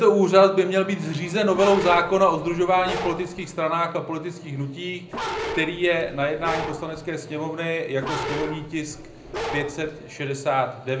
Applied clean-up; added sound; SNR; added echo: none; Bark; 9 dB; reverberation time 0.4 s.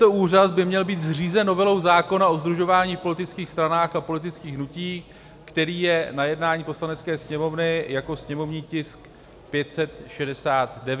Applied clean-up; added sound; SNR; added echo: none; none; none; none.